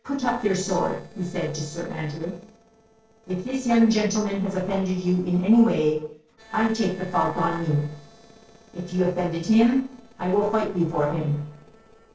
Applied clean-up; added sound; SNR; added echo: neural separator model SepFormer DNS4.